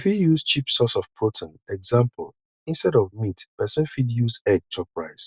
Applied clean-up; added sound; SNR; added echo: none; none; none; none.